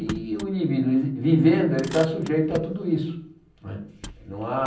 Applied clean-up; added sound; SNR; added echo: none; Motor vehicle (road); 17 dB; reverberation time 0.6 s.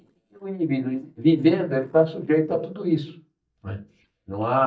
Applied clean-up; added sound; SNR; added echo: neural mask model DeepFilterNet 3.